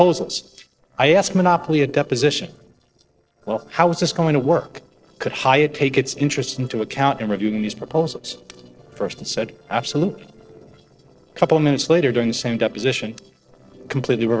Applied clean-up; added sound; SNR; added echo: neural separator model SepFormer DNS4.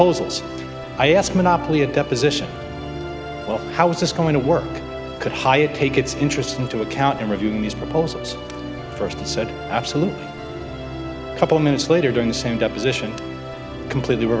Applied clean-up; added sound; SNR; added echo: none; Musical instrument; 9 dB; none.